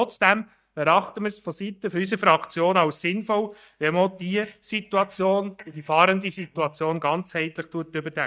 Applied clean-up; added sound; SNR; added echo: neural mask model DeepFilterNet 3.